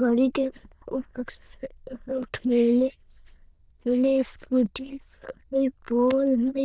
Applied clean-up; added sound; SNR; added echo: neural diffusion model UNIVERSE++.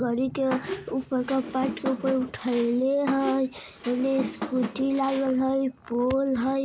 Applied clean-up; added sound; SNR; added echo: none; Squeak; 10 dB; none.